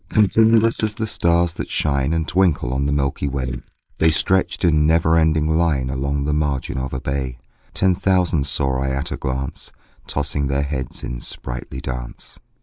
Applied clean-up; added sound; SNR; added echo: neural mask model Resemble Enhance denoiser.